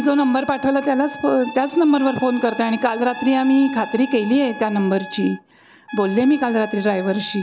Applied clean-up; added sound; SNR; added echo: none; Accordion + Trumpet; 16 dB; none.